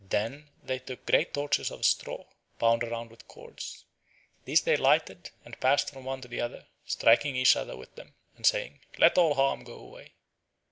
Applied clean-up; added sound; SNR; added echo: none; none; none; none.